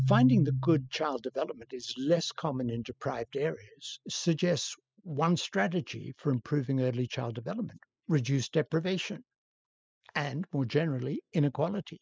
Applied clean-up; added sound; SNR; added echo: classical method spectral subtraction.